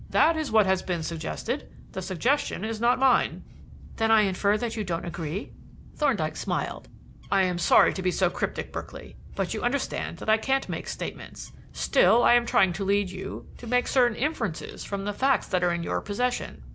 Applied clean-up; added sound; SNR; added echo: none; Bird; 17 dB; none.